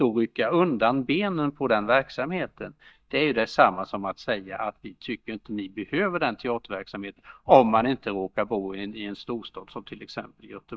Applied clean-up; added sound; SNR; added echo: neural mask model DeepFilterNet 3.